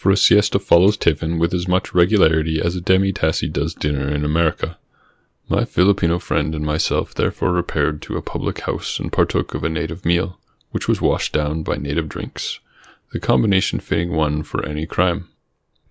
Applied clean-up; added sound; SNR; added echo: none; none; none; none.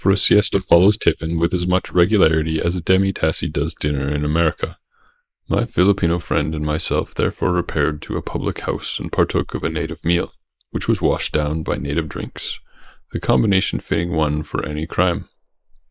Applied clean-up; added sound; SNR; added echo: neural mask model Resemble Enhance denoiser.